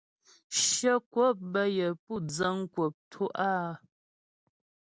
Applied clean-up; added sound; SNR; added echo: none; none; none; none.